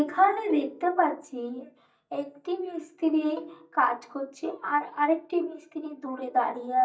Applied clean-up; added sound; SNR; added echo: neural mask model DeepFilterNet 3.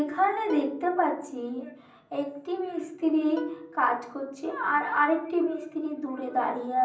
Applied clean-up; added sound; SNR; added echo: none; Plucked string instrument; 19 dB; reverberation time 0.6 s.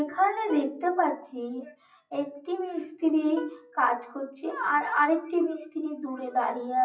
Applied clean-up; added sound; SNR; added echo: classical method WPE with log-MMSE.